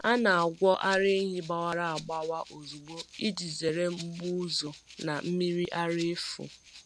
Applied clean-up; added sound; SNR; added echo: none; Rattle (instrument); 20 dB; none.